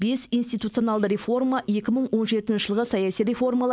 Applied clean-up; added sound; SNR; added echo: none; none; none; none.